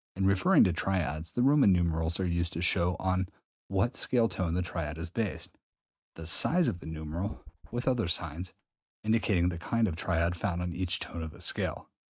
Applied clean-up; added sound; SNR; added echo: neural mask model RNNoise.